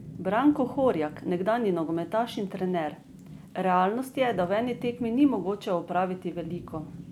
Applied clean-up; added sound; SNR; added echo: none; Rain / Thunderstorm; 17 dB; none.